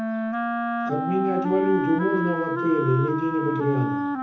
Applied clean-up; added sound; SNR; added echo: none; Wind instrument, woodwind instrument; 1 dB; reverberation time 0.6 s.